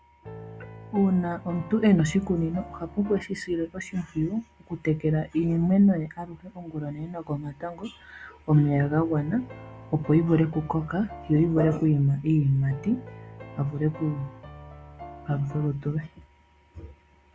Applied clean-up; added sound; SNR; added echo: none; Piano; 16 dB; none.